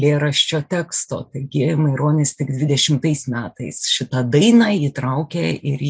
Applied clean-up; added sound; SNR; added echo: none; none; none; none.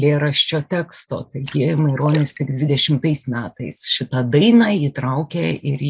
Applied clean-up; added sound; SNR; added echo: none; Splash, splatter; 19 dB; none.